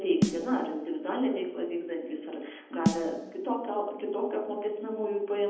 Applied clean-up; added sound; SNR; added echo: none; Snare drum; 4 dB; reverberation time 0.8 s.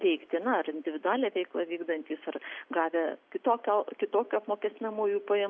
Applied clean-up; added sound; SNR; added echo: none; none; none; none.